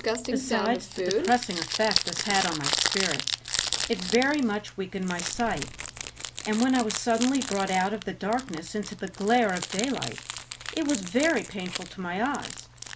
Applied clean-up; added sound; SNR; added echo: none; Crumpling, crinkling; 4 dB; none.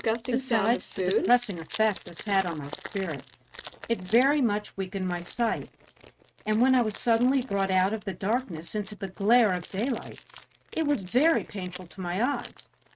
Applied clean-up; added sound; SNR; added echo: neural mask model RNNoise.